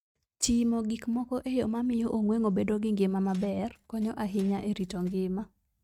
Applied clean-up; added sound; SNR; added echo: neural mask model RNNoise.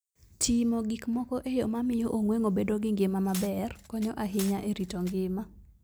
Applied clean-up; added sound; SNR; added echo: none; Glass; 17 dB; none.